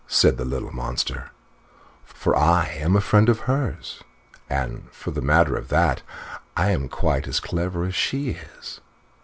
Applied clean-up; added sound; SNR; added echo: none; none; none; none.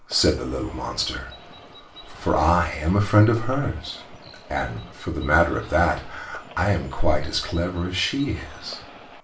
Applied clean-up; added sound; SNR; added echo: none; Bird; 20 dB; reverberation time 0.3 s.